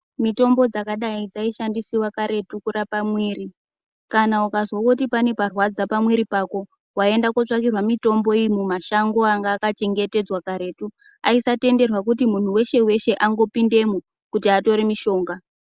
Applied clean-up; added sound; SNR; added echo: none; none; none; none.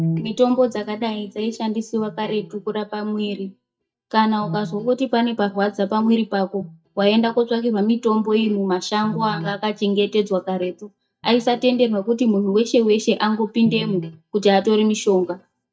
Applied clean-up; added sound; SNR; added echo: neural mask model DeepFilterNet 3.